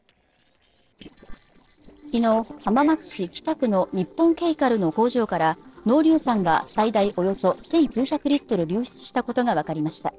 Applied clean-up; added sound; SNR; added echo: neural separator model SepFormer DNS4.